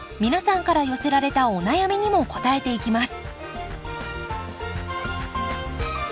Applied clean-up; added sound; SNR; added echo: none; none; none; none.